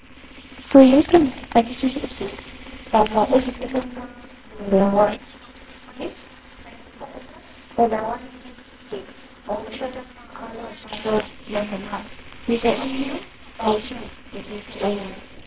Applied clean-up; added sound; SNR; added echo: neural separator model SepFormer WHAMR!.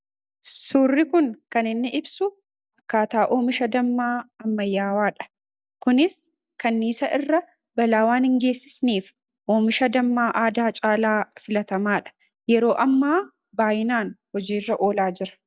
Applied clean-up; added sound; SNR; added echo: none; none; none; none.